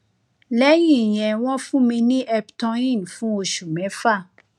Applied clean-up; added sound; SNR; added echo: none; none; none; none.